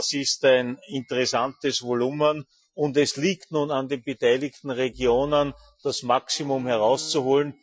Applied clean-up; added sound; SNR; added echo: classical method Wiener filter.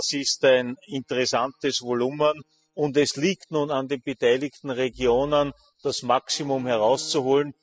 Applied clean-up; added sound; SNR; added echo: classical method spectral subtraction.